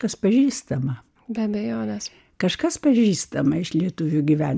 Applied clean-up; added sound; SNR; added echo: none; none; none; none.